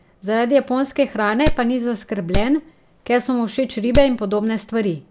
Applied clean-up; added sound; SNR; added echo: none; Wood; 4 dB; none.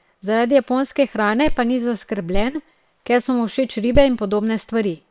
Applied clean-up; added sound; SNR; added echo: neural separator model SepFormer WHAM!.